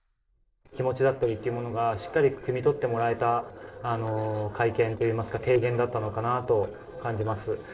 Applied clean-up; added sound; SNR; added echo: neural separator model SepFormer DNS4.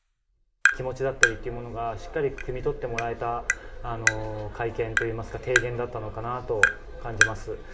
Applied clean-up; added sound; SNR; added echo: none; Tap; -1 dB; reverberation time 1.1 s.